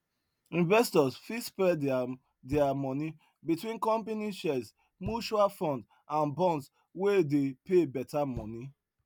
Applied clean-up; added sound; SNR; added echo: none; Knock; 17 dB; none.